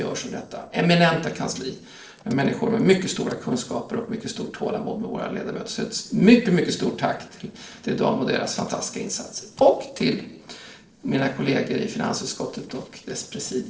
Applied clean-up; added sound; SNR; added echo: neural separator model SepFormer DNS4.